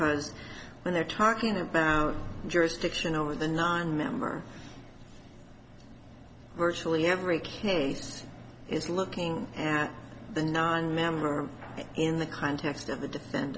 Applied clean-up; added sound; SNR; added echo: none; none; none; none.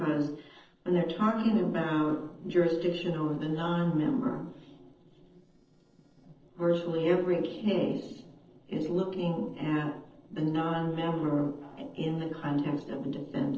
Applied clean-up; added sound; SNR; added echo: neural separator model SepFormer DNS4.